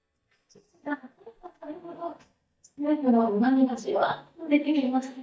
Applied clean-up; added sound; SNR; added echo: neural mask model DeepFilterNet 3.